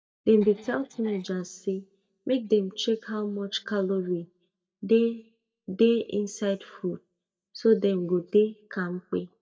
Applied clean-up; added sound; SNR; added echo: neural mask model DeepFilterNet 3.